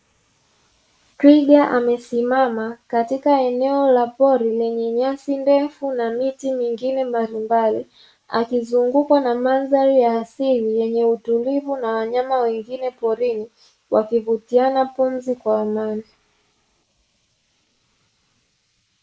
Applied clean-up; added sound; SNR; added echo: neural mask model Resemble Enhance denoiser.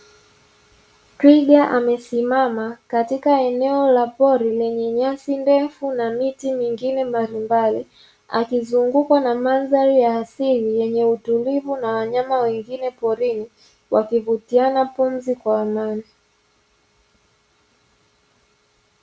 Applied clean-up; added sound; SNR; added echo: none; none; none; none.